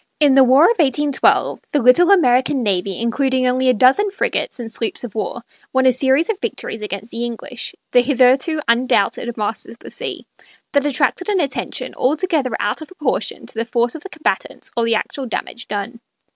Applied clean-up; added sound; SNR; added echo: none; none; none; none.